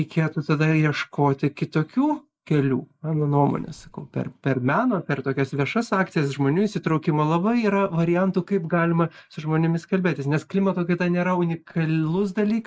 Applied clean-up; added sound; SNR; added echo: neural mask model Resemble Enhance denoiser.